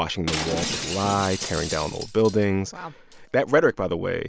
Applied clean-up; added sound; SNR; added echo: none; Shatter; 9 dB; none.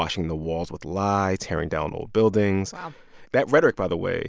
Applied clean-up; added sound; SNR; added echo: none; none; none; none.